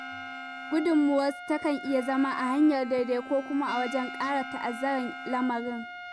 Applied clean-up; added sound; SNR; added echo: none; Trumpet + Bowed string instrument; 11 dB; none.